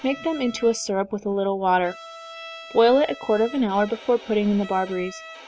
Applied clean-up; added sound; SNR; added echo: none; Bowed string instrument; 18 dB; none.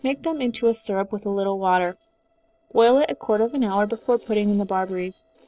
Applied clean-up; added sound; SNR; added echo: neural separator model SepFormer DNS4.